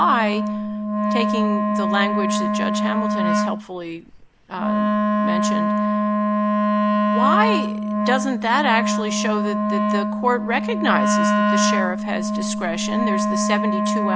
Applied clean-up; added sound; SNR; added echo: none; Wind instrument, woodwind instrument; -5 dB; none.